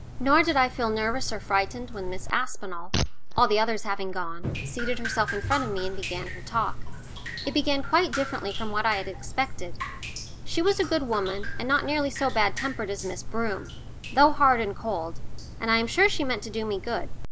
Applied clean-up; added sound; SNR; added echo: none; Drip + Fart; 4 dB; none.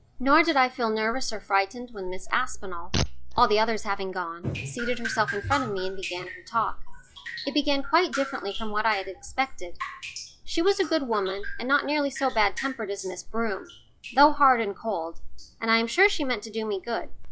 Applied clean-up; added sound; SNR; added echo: classical method log-MMSE.